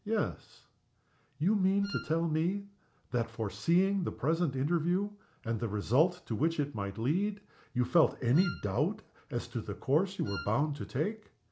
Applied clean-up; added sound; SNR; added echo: none; Wind instrument, woodwind instrument; 14 dB; none.